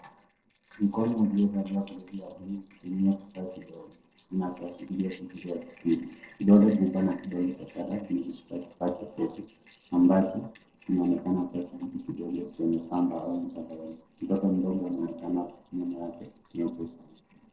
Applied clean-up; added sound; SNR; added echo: neural separator model SepFormer DNS4.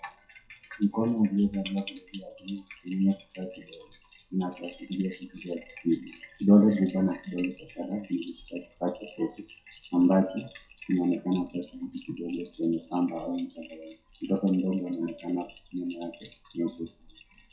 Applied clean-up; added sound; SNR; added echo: classical method WPE with log-MMSE.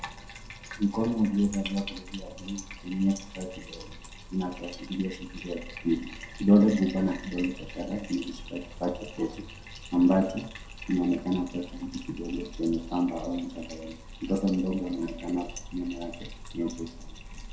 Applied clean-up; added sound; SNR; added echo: none; Bathtub (filling or washing); 13 dB; reverberation time 0.5 s.